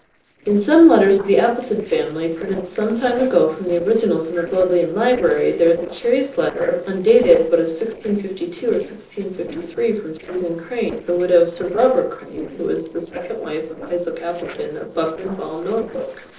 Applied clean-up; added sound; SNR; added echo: neural separator model SepFormer DNS4.